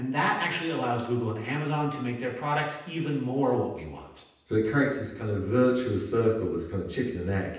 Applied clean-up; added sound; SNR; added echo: none; none; none; reverberation time 0.9 s.